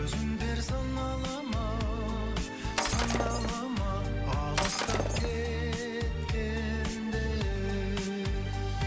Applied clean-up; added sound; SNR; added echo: none; Shatter; 5 dB; none.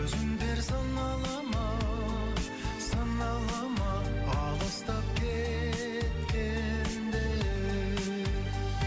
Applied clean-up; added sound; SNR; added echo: none; none; none; none.